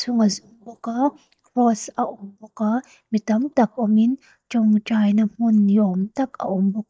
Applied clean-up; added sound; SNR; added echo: neural mask model DeepFilterNet 3.